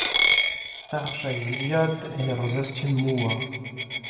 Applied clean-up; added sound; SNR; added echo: none; Coin (dropping); 1 dB; reverberation time 2.1 s.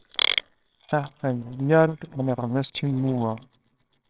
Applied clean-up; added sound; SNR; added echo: neural separator model SepFormer WHAMR!.